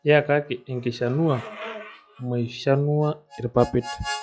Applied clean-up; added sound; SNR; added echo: classical method log-MMSE.